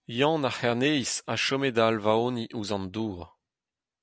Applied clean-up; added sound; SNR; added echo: none; none; none; none.